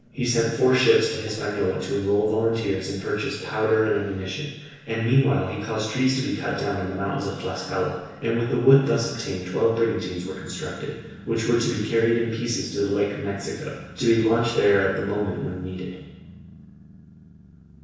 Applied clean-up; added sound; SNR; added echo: none; Growling; 20 dB; reverberation time 1.1 s.